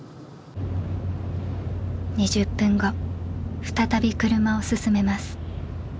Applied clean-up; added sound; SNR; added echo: none; none; none; none.